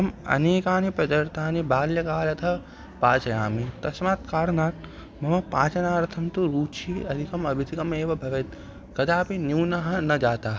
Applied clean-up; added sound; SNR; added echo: none; none; none; none.